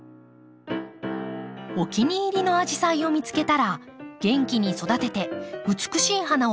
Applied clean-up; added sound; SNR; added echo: none; none; none; none.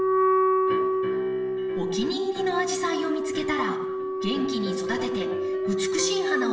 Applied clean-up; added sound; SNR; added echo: none; Wind instrument, woodwind instrument; -4 dB; reverberation time 0.8 s.